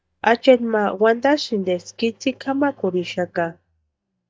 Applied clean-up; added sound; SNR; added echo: neural mask model DeepFilterNet 3.